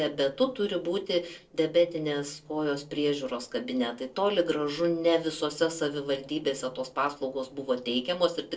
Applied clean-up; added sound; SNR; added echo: neural separator model SepFormer DNS4.